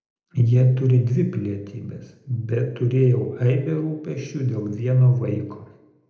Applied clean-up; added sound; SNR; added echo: none; none; none; reverberation time 0.7 s.